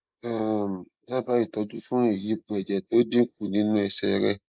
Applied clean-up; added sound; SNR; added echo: neural mask model Resemble Enhance denoiser.